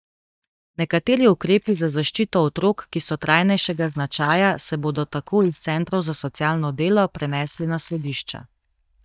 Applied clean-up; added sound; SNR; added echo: neural mask model DeepFilterNet 3.